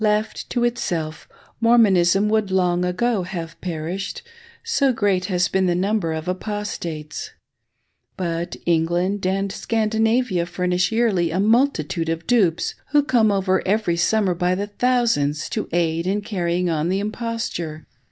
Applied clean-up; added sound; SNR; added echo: none; none; none; none.